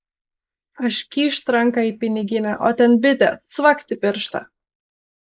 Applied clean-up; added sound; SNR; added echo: neural mask model Resemble Enhance denoiser.